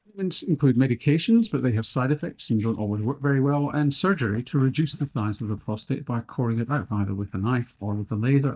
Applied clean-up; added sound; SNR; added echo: neural mask model DeepFilterNet 3.